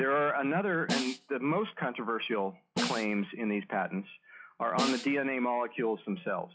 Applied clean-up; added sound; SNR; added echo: classical method log-MMSE.